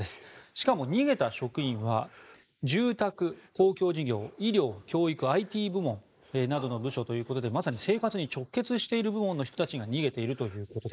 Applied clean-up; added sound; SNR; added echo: neural mask model Resemble Enhance denoiser.